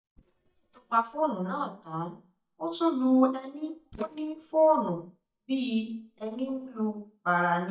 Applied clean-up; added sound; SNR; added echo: neural mask model DeepFilterNet 3.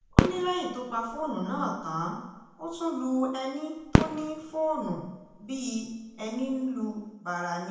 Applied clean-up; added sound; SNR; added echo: none; Fireworks; 0 dB; reverberation time 0.9 s.